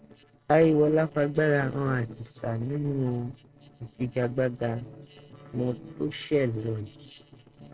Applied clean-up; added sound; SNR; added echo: neural separator model SepFormer DNS4.